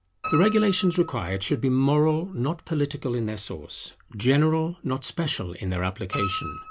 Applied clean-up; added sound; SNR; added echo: none; Piano; 13 dB; none.